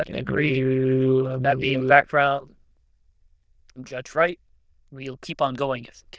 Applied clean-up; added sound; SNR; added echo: neural diffusion model UNIVERSE++.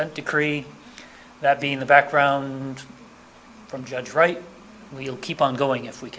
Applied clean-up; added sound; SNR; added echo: none; none; none; none.